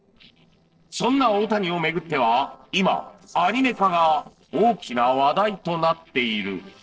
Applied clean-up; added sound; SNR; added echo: neural separator model SepFormer DNS4.